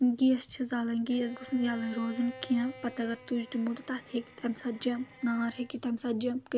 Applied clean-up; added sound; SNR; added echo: none; Bowed string instrument; 20 dB; none.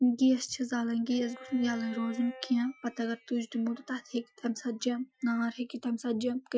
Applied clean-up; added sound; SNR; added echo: classical method Wiener filter.